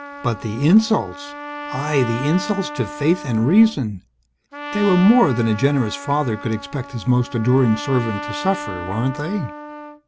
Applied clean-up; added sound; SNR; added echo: none; Trumpet; 12 dB; none.